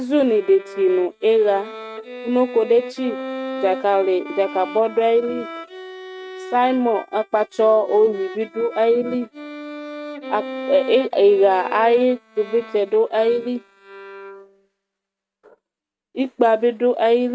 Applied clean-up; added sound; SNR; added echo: neural mask model RNNoise.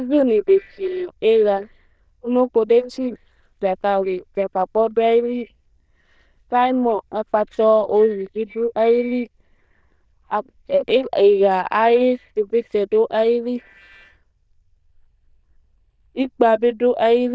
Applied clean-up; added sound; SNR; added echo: neural diffusion model UNIVERSE++.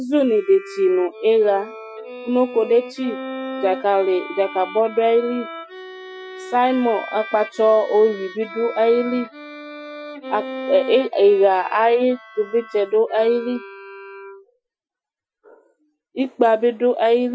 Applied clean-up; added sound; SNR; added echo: classical method Wiener filter.